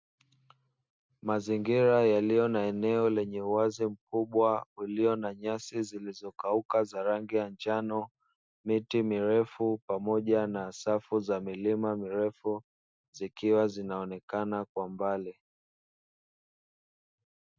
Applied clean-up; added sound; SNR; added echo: none; none; none; none.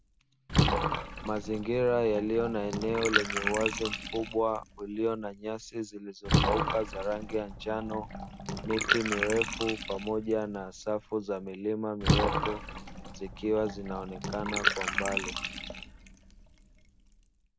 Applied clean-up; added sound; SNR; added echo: none; Bathtub (filling or washing) / Water; 1 dB; none.